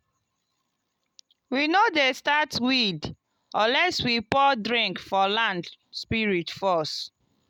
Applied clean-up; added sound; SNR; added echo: none; none; none; none.